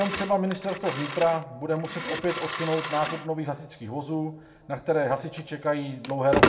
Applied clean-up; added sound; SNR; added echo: none; Telephone; 4 dB; reverberation time 0.6 s.